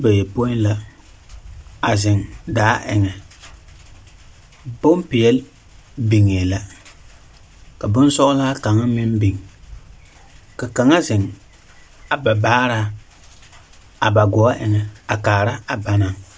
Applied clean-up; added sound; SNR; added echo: none; none; none; none.